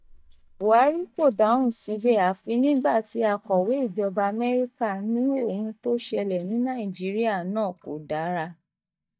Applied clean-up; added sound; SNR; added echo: neural mask model DeepFilterNet 3.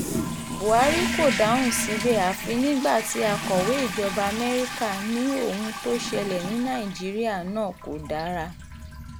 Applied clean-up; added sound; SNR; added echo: none; Toilet flush; 5 dB; none.